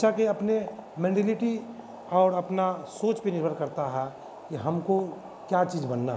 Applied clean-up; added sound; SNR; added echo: none; Boiling; 17 dB; none.